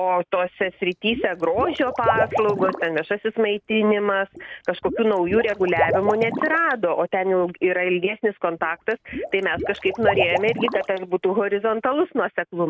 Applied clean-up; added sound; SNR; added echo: none; Liquid; 7 dB; none.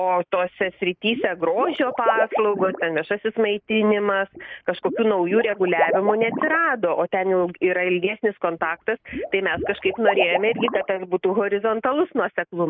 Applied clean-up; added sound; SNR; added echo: neural mask model Resemble Enhance denoiser.